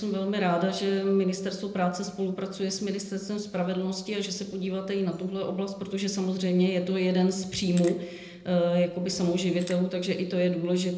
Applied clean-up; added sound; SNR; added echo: neural separator model SepFormer DNS4.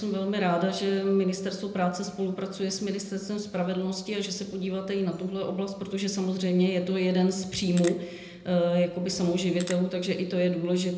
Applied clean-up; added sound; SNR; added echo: none; Crackle; 15 dB; reverberation time 0.6 s.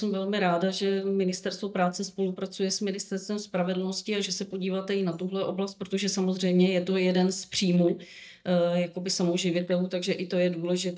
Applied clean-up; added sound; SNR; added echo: neural mask model DeepFilterNet 3.